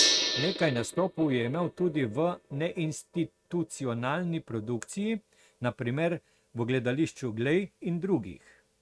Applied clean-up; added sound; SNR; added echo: neural mask model RNNoise.